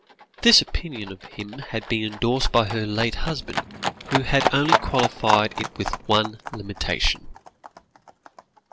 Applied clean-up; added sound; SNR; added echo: none; Livestock, farm animals, working animals; 5 dB; none.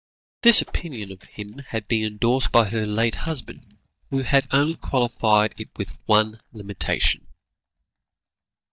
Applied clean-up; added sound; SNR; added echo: neural mask model DeepFilterNet 3.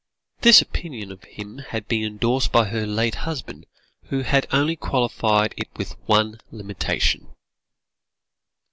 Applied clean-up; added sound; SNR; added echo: none; none; none; none.